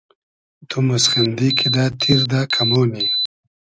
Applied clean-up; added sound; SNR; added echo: none; Alarm; 2 dB; none.